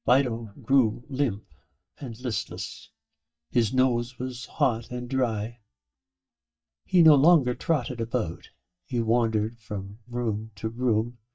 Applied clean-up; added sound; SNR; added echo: neural mask model DeepFilterNet 3.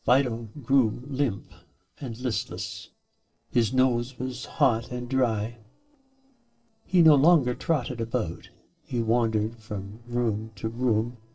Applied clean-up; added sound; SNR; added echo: neural separator model SepFormer DNS4.